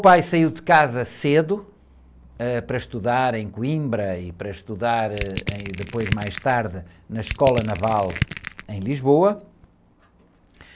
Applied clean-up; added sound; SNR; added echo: none; Crushing; 8 dB; none.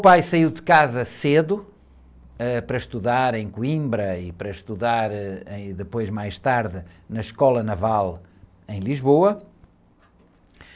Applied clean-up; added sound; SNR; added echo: none; none; none; none.